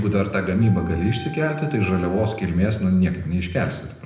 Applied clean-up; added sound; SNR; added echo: none; Wind instrument, woodwind instrument; 19 dB; reverberation time 0.8 s.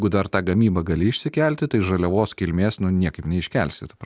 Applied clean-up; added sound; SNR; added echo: none; none; none; none.